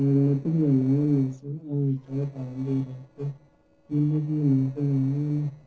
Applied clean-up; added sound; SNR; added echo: neural separator model SepFormer DNS4.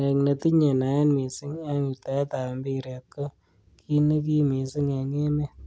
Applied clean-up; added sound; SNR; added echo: none; none; none; none.